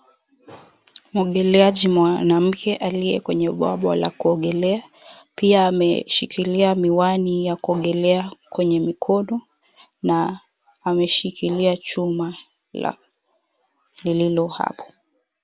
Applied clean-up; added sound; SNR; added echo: none; none; none; none.